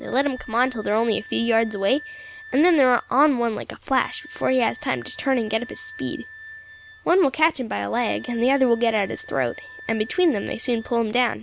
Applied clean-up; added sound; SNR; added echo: none; Wind instrument, woodwind instrument; 19 dB; none.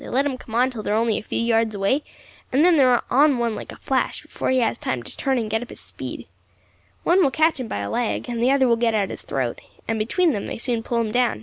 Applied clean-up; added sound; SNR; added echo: none; none; none; none.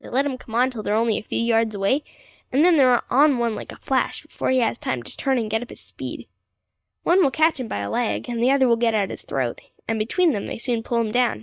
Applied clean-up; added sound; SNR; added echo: neural mask model DeepFilterNet 3.